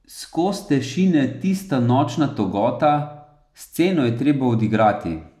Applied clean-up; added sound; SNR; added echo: none; none; none; none.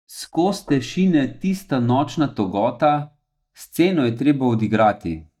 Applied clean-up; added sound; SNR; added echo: neural mask model DeepFilterNet 3.